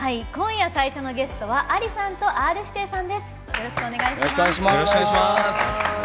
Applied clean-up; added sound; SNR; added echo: none; none; none; none.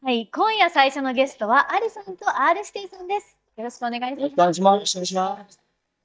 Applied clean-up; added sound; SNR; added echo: neural mask model DeepFilterNet 3.